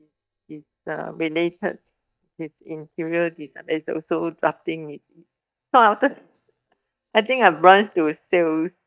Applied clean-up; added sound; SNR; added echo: neural mask model DeepFilterNet 3.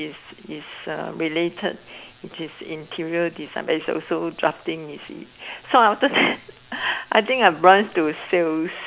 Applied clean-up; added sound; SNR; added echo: none; none; none; none.